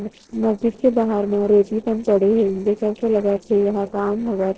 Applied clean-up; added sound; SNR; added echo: neural separator model SepFormer DNS4.